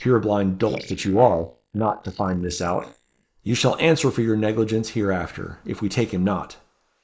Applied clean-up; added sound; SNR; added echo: neural mask model Resemble Enhance denoiser.